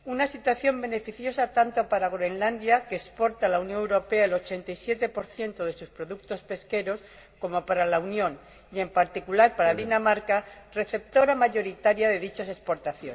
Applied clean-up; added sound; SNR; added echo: none; Burping, eructation; 13 dB; reverberation time 1.0 s.